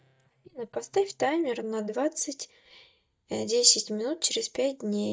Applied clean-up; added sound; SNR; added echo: neural mask model DeepFilterNet 3.